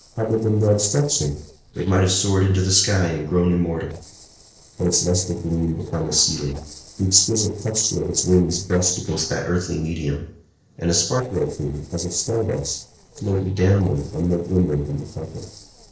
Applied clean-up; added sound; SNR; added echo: neural separator model SepFormer DNS4.